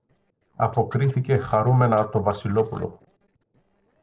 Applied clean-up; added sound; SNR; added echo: neural separator model SepFormer DNS4.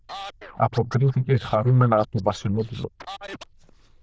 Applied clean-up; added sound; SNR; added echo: neural diffusion model UNIVERSE++.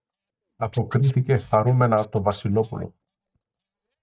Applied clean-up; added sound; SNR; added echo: neural mask model DeepFilterNet 3.